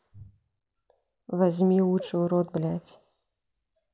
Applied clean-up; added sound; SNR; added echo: none; none; none; none.